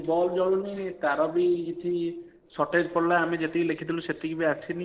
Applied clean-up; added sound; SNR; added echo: neural separator model SepFormer DNS4.